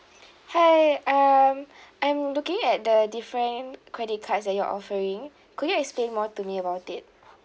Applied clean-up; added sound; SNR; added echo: none; none; none; none.